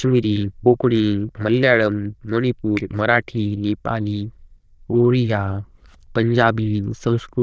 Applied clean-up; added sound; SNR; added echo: neural diffusion model UNIVERSE++.